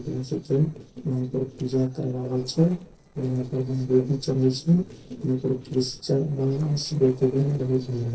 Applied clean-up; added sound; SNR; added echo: neural separator model SepFormer DNS4.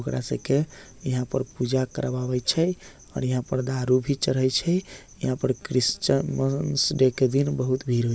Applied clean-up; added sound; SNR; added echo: none; none; none; none.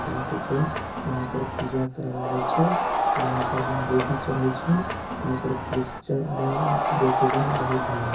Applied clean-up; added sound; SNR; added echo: none; Crowd; 0 dB; reverberation time 0.3 s.